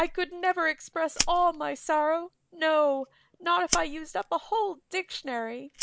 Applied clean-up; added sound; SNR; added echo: none; Fire; 8 dB; none.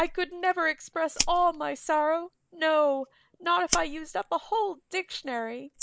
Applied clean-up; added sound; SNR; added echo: neural mask model Resemble Enhance denoiser.